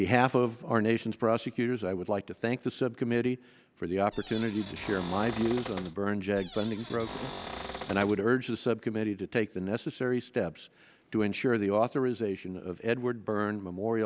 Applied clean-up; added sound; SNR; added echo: none; Cupboard open or close / Door; 11 dB; none.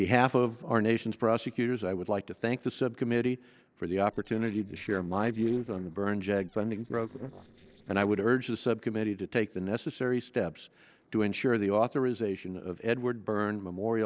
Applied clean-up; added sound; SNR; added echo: neural separator model SepFormer DNS4.